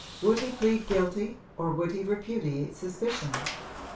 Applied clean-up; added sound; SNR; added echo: none; Sliding door; 11 dB; reverberation time 0.2 s.